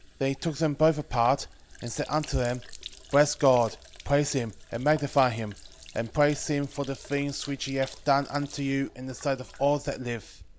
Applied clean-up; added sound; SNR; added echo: none; Sink (filling or washing); 19 dB; none.